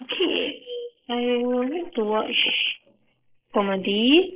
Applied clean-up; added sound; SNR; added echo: neural mask model Resemble Enhance denoiser.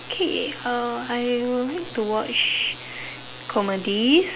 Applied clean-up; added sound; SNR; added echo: none; none; none; none.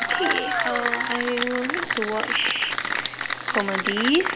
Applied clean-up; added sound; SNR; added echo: none; Applause / Cheering; 0 dB; none.